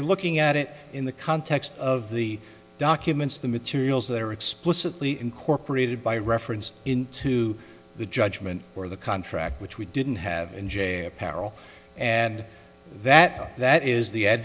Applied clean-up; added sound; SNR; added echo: none; none; none; none.